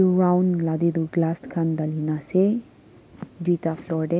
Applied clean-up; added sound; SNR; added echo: none; none; none; none.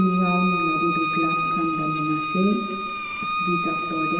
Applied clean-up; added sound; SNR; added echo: none; Bowed string instrument; 0 dB; reverberation time 1.3 s.